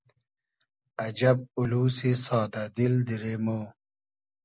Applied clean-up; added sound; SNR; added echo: none; none; none; none.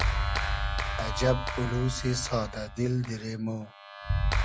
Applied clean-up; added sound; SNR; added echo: none; Clapping; -1 dB; none.